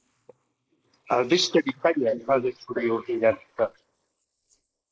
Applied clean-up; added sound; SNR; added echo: neural mask model Resemble Enhance denoiser.